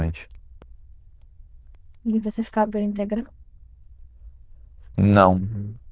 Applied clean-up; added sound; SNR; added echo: neural diffusion model UNIVERSE++.